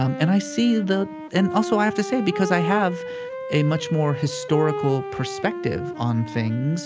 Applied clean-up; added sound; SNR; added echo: none; Wind instrument, woodwind instrument; 8 dB; none.